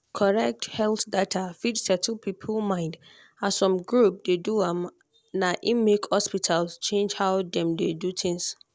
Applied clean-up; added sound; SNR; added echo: none; none; none; none.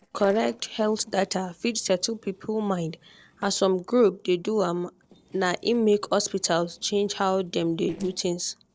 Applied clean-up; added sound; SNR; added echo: neural separator model SepFormer DNS4.